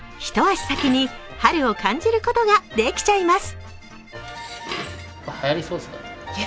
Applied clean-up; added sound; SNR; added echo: none; Dishes, pots, and pans; 16 dB; none.